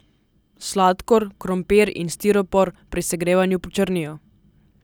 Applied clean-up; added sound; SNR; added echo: none; none; none; none.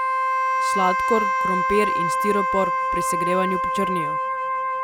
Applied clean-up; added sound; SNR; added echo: none; Wind instrument, woodwind instrument; -5 dB; none.